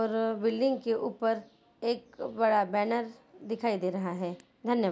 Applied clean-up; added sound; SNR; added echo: none; none; none; none.